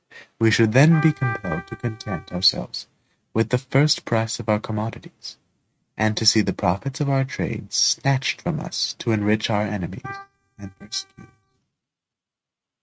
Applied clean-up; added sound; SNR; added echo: neural mask model RNNoise.